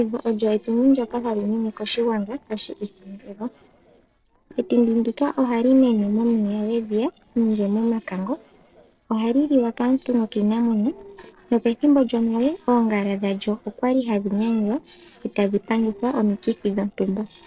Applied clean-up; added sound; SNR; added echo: neural separator model SepFormer DNS4.